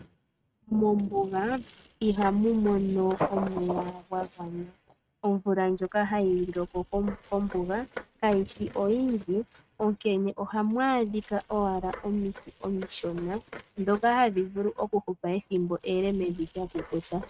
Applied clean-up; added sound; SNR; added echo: neural mask model RNNoise.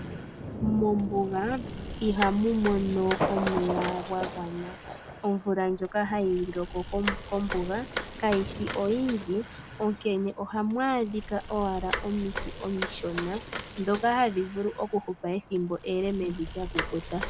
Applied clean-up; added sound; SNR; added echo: none; Thunder + Bicycle; 7 dB; none.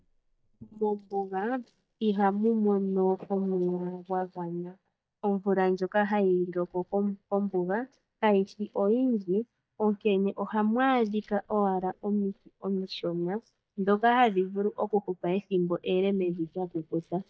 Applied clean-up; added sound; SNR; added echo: neural mask model DeepFilterNet 3.